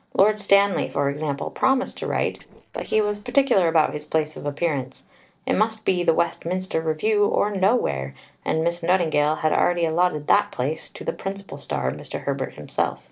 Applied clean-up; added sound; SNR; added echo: neural separator model SepFormer DNS4.